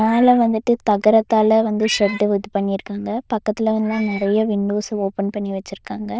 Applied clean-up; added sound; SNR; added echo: neural diffusion model UNIVERSE++.